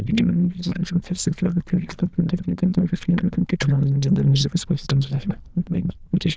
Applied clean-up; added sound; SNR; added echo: neural diffusion model UNIVERSE++.